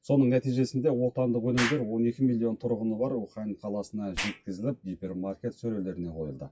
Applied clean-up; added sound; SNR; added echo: classical method WPE with log-MMSE.